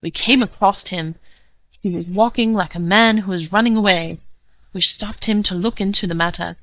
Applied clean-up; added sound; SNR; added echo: neural mask model DeepFilterNet 3.